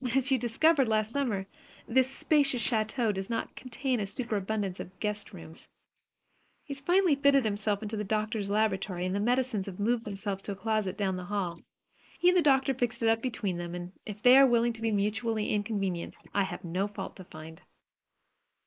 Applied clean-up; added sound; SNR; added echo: neural mask model Resemble Enhance denoiser.